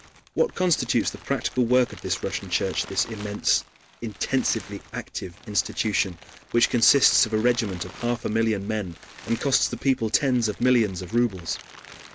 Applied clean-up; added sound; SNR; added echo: none; Crumpling, crinkling; 19 dB; none.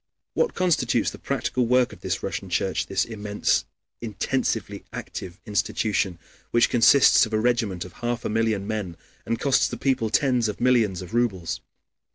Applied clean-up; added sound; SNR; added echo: none; none; none; none.